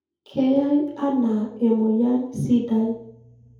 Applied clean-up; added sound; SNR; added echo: none; none; none; reverberation time 2.3 s.